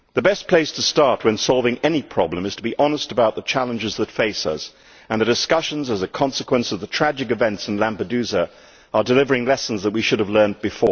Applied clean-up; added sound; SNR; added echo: none; none; none; none.